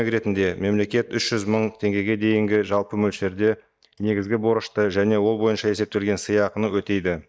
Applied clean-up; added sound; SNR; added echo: neural mask model DeepFilterNet 3.